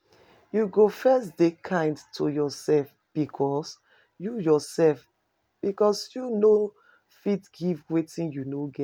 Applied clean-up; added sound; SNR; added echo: none; none; none; none.